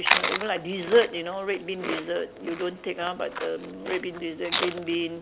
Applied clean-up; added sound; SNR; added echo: none; Chewing, mastication; 4 dB; none.